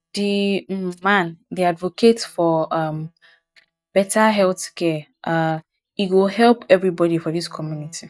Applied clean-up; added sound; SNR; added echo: neural mask model DeepFilterNet 3.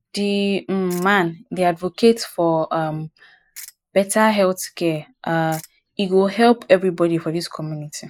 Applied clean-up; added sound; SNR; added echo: neural mask model Resemble Enhance denoiser.